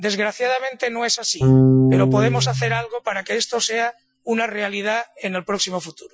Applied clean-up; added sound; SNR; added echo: classical method Wiener filter.